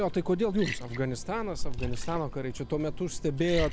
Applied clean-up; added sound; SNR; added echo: none; Liquid; 4 dB; none.